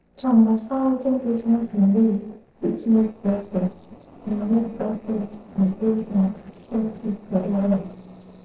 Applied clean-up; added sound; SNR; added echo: neural separator model SepFormer DNS4.